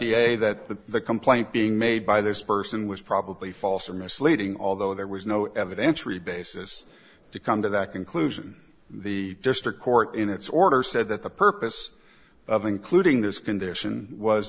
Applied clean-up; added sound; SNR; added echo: none; none; none; none.